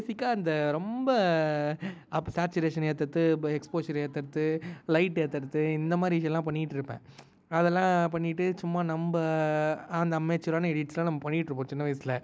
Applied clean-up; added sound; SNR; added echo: none; none; none; none.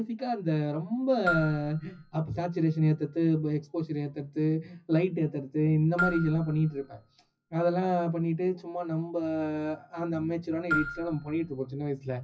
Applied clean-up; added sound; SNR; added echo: classical method WPE with log-MMSE.